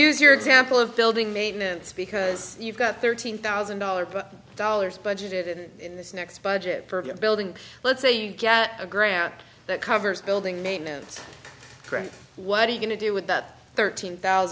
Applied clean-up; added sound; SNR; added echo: none; none; none; none.